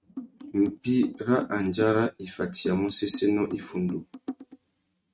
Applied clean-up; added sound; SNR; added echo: neural mask model RNNoise.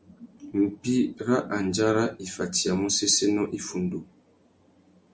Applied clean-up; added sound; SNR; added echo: none; none; none; none.